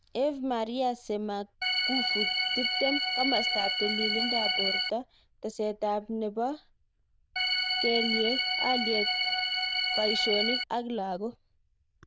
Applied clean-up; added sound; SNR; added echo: neural diffusion model UNIVERSE++.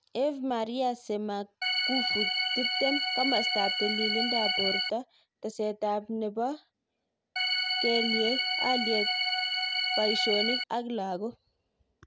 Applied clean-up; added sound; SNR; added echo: none; Organ; -4 dB; none.